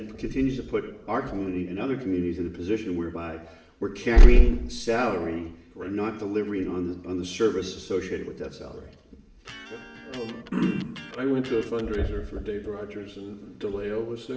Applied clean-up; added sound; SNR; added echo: none; Electric guitar; 20 dB; reverberation time 0.8 s.